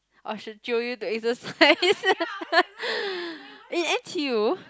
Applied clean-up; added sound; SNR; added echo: none; none; none; none.